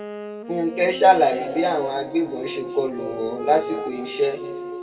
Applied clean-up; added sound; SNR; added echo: none; Wind instrument, woodwind instrument; 11 dB; reverberation time 1.9 s.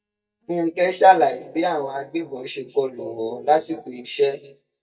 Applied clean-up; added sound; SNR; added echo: neural mask model DeepFilterNet 3.